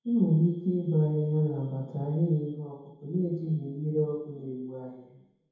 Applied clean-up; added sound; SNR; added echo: none; none; none; reverberation time 0.9 s.